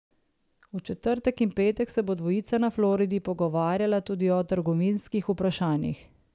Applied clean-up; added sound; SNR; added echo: none; none; none; none.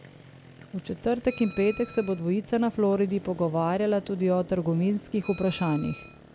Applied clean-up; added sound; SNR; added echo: none; Motorcycle + Bell; 18 dB; none.